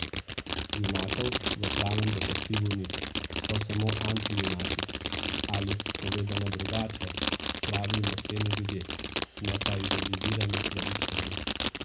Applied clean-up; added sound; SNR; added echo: none; Fireworks; -1 dB; reverberation time 0.4 s.